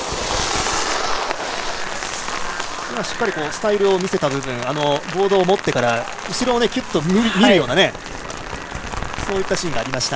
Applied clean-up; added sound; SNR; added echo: none; Rain; 8 dB; none.